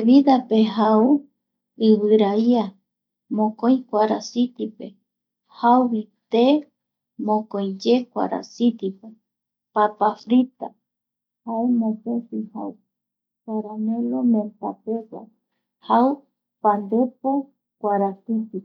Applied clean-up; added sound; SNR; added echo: none; none; none; none.